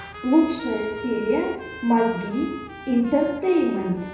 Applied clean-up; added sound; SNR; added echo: none; Trumpet; 15 dB; reverberation time 0.8 s.